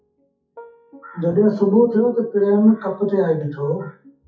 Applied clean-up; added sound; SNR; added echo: classical method WPE with log-MMSE.